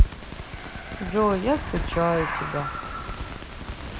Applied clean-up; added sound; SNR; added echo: none; Animal; 10 dB; none.